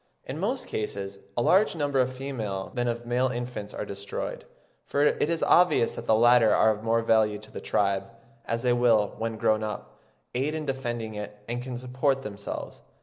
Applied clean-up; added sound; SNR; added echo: none; none; none; none.